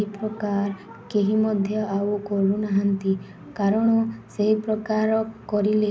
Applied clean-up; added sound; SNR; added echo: none; none; none; none.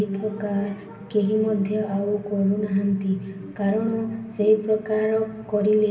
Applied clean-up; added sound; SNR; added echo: none; none; none; reverberation time 2.7 s.